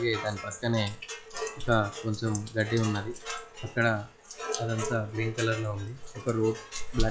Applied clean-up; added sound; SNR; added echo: classical method log-MMSE.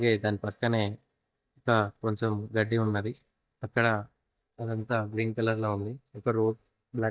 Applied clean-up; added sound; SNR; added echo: neural mask model DeepFilterNet 3.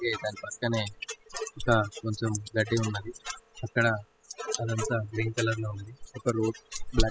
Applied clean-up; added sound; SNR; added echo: classical method spectral subtraction.